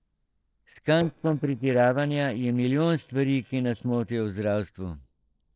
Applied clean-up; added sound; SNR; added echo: neural separator model SepFormer DNS4.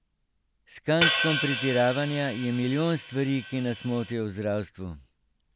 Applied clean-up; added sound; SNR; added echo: none; Hi-hat; -1 dB; none.